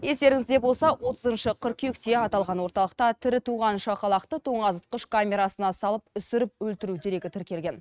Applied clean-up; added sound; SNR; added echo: neural mask model RNNoise.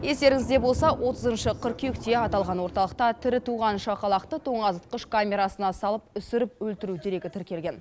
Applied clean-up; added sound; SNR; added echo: none; Thunder; 14 dB; none.